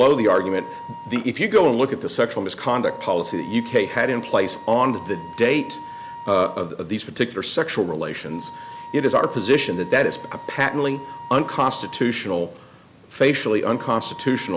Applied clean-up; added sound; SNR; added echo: none; Wind instrument, woodwind instrument; 17 dB; none.